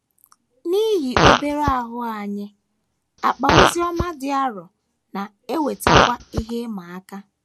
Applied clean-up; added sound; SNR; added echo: none; Fart; -3 dB; none.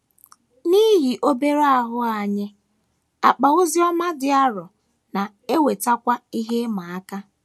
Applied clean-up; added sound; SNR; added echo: none; none; none; none.